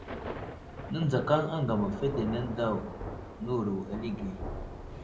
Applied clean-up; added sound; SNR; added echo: none; Thunder / Rain; 8 dB; reverberation time 0.5 s.